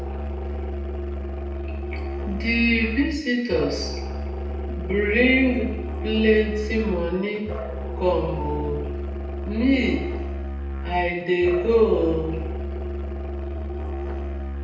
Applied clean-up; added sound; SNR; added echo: none; Musical instrument; 4 dB; reverberation time 0.9 s.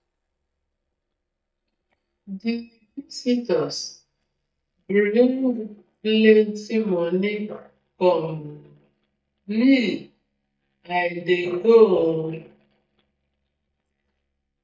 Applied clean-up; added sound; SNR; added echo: neural mask model DeepFilterNet 3.